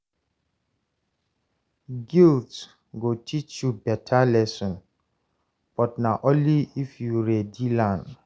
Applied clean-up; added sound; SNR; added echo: none; none; none; none.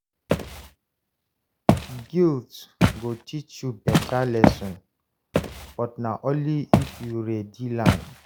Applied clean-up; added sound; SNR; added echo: none; Walk, footsteps; -3 dB; none.